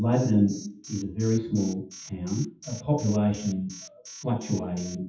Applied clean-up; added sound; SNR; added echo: classical method WPE with log-MMSE.